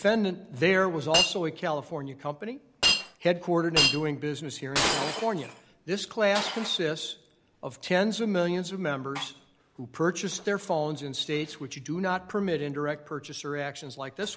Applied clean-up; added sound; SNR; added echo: none; Shatter; 5 dB; none.